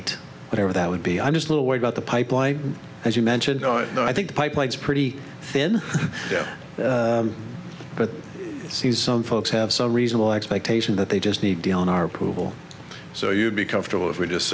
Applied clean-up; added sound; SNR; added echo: none; none; none; none.